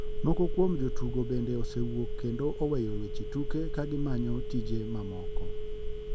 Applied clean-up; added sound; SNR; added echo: none; Telephone; -2 dB; none.